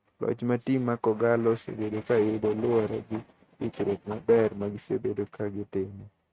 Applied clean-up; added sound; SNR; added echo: neural mask model RNNoise.